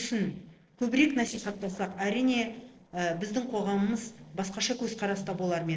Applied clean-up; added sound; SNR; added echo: neural separator model SepFormer DNS4.